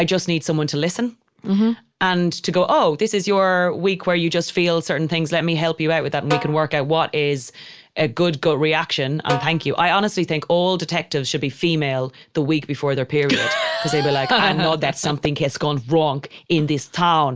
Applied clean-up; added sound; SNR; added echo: none; Snare drum; 11 dB; none.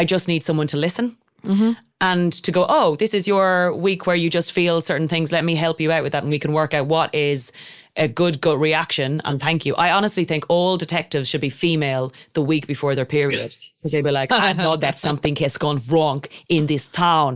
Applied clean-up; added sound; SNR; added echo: neural mask model Resemble Enhance denoiser.